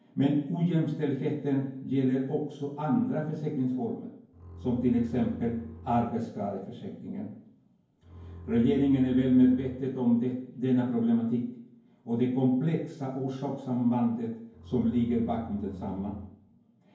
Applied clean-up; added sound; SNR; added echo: none; Bowed string instrument; 17 dB; reverberation time 0.9 s.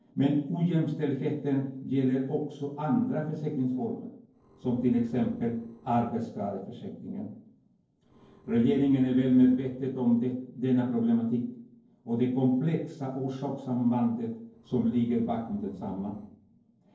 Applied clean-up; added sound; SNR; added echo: neural separator model SepFormer DNS4.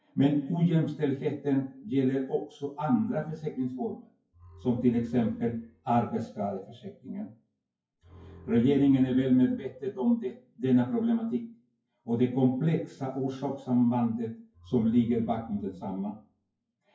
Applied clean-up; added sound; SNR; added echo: classical method WPE with log-MMSE.